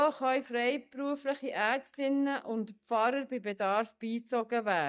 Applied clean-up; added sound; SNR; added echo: neural mask model DeepFilterNet 3.